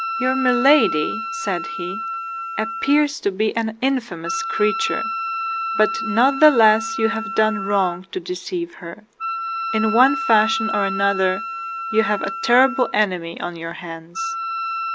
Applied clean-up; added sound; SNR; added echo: none; Wind instrument, woodwind instrument; 6 dB; none.